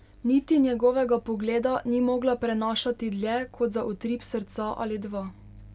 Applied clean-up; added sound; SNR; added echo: none; none; none; none.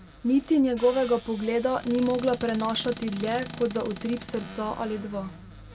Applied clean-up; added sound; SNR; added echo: none; Squeak / Cupboard open or close; 15 dB; none.